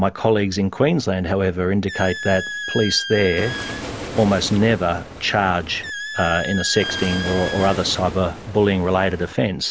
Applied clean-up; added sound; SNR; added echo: none; Waves, surf + Squeak; 10 dB; none.